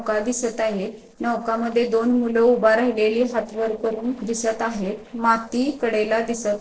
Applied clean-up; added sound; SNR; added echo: neural separator model SepFormer DNS4.